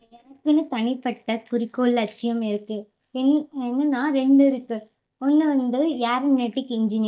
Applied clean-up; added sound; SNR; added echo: neural mask model DeepFilterNet 3.